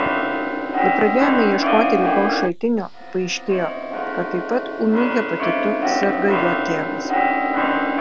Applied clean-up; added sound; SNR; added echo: none; Keyboard (musical); -1 dB; none.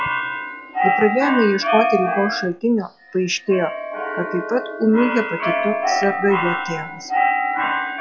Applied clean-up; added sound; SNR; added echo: classical method log-MMSE.